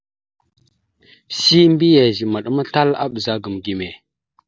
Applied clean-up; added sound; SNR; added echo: none; none; none; none.